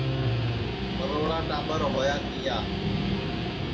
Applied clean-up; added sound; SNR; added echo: none; Guitar; -4 dB; reverberation time 0.6 s.